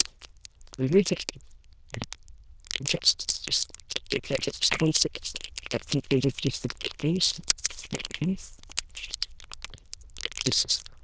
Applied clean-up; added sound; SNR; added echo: neural diffusion model UNIVERSE++.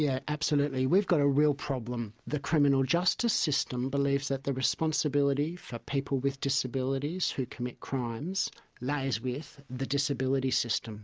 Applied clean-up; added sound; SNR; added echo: none; none; none; none.